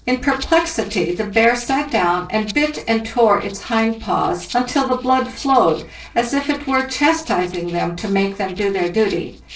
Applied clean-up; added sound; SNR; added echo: neural separator model SepFormer DNS4.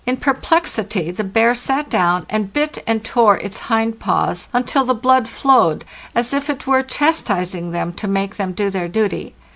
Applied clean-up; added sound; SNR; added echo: none; none; none; none.